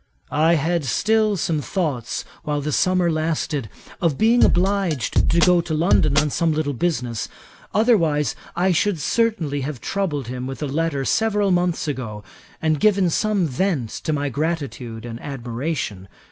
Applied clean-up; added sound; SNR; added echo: none; Drum kit; -2 dB; none.